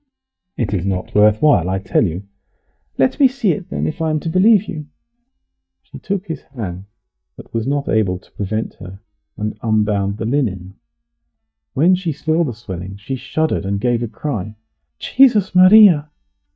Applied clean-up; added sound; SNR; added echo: neural mask model DeepFilterNet 3.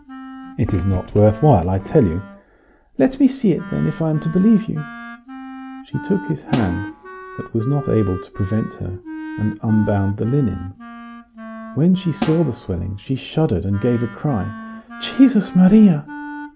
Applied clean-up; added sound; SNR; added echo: none; Wind instrument, woodwind instrument + Snare drum; 14 dB; none.